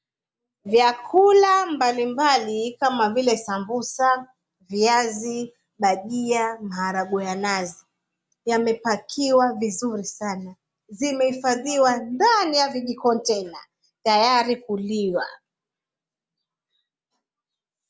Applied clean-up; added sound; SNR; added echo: none; none; none; none.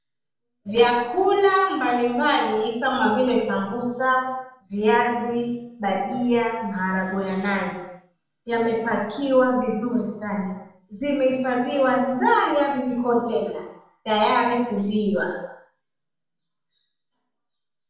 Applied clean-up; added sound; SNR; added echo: none; Fart; 17 dB; reverberation time 0.7 s.